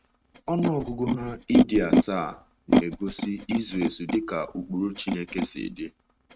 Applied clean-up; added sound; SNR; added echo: neural mask model RNNoise.